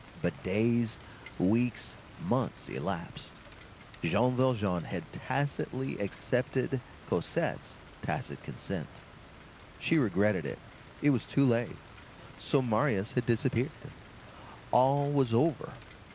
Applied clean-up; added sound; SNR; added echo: none; Rain; 19 dB; none.